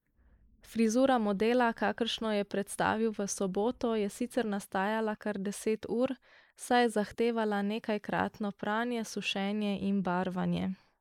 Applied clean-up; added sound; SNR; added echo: neural mask model Resemble Enhance denoiser.